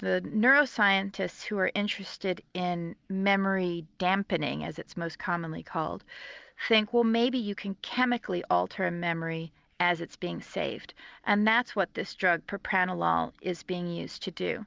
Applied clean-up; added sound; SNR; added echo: none; none; none; none.